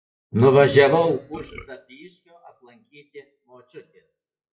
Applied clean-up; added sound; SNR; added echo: classical method WPE with log-MMSE.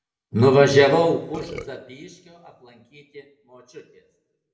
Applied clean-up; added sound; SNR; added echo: none; Burping, eructation; 16 dB; reverberation time 0.6 s.